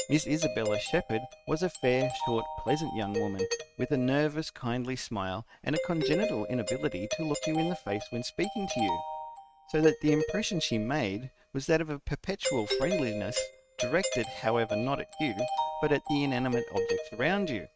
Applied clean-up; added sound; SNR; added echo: neural mask model RNNoise.